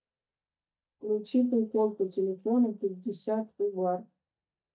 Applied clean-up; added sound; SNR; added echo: neural mask model DeepFilterNet 3.